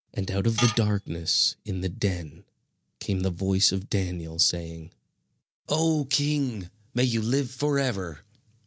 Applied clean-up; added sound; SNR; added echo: none; Tools; 6 dB; none.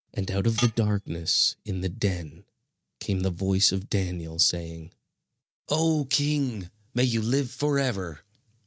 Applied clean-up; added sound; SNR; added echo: neural mask model RNNoise.